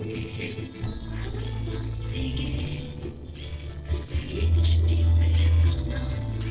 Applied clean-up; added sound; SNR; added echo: neural separator model SepFormer DNS4.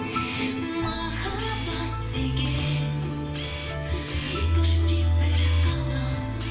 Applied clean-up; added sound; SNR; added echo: none; Camera; 17 dB; reverberation time 0.6 s.